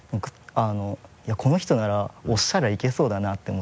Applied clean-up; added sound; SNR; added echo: none; none; none; none.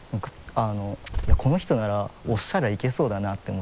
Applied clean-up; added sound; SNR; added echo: none; Bird; 3 dB; none.